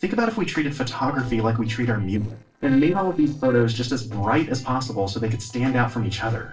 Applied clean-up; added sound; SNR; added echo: neural separator model SepFormer DNS4.